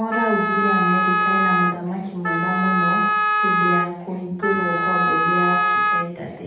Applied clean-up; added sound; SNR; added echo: none; Wind instrument, woodwind instrument; -4 dB; reverberation time 0.8 s.